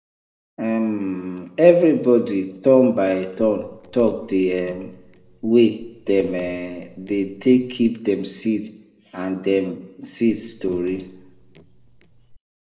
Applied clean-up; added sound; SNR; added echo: neural separator model SepFormer DNS4.